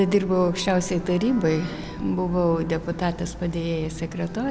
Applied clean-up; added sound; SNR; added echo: none; Livestock, farm animals, working animals; 20 dB; none.